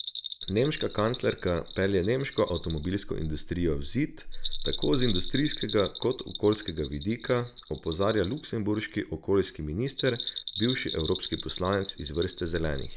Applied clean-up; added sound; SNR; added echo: none; Bell; 11 dB; none.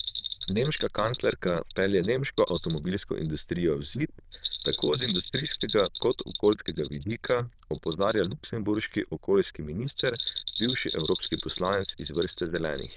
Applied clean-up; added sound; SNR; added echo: neural diffusion model UNIVERSE++.